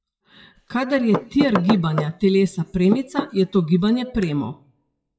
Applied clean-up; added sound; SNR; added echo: classical method WPE with log-MMSE.